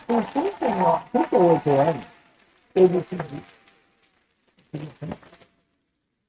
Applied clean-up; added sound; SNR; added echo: neural mask model RNNoise.